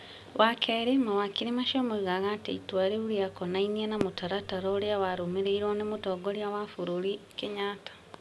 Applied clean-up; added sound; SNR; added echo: none; Fireworks; 13 dB; none.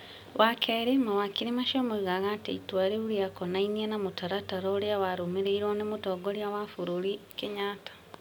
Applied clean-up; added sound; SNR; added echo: none; none; none; none.